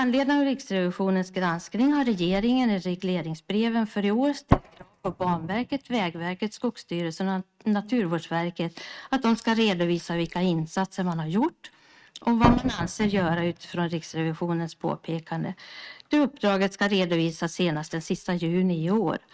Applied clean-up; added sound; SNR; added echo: neural mask model RNNoise.